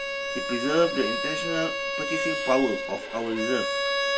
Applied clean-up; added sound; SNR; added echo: none; Bowed string instrument; 1 dB; reverberation time 0.2 s.